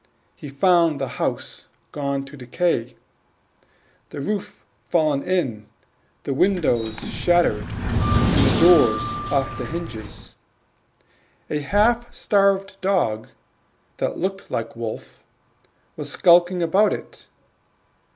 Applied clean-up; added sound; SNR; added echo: none; Sliding door; 1 dB; none.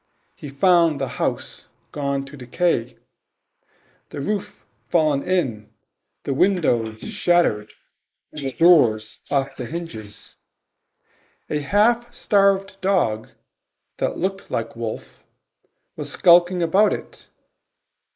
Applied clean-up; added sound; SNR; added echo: neural mask model Resemble Enhance denoiser.